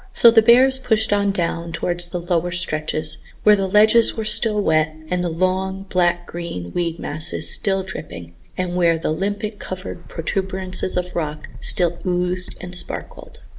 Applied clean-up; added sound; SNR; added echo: none; Bird; 13 dB; reverberation time 0.4 s.